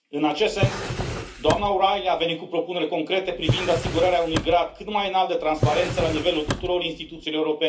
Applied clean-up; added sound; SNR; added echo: none; Drawer open or close; 5 dB; reverberation time 0.3 s.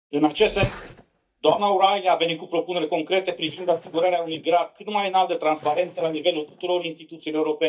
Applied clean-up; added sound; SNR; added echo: neural mask model DeepFilterNet 3.